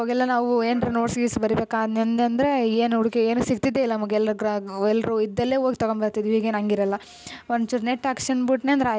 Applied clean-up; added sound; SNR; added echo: none; none; none; none.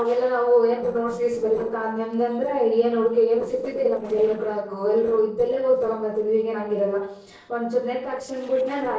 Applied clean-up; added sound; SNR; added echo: neural separator model SepFormer DNS4.